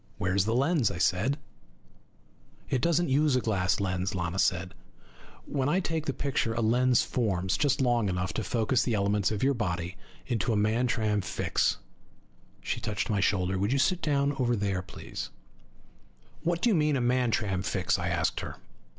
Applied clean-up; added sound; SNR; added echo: none; none; none; none.